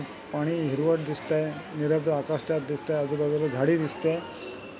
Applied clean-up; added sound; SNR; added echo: none; none; none; none.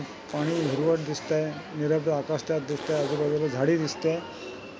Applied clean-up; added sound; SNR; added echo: none; Zipper (clothing); 13 dB; none.